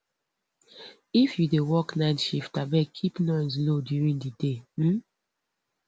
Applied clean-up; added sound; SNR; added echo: none; none; none; none.